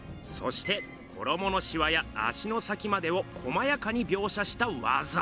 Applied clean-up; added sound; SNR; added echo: none; Thunder; 18 dB; none.